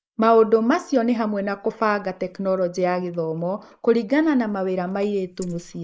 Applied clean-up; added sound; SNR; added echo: neural mask model Resemble Enhance denoiser.